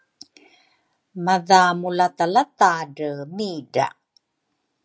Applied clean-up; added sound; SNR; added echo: none; none; none; none.